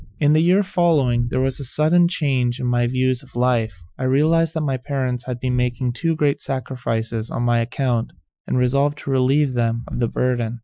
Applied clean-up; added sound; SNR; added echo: classical method Wiener filter.